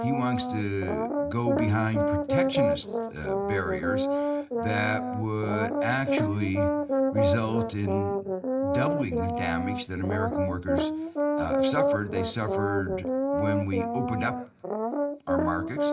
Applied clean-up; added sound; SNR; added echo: none; Brass instrument; -2 dB; reverberation time 0.9 s.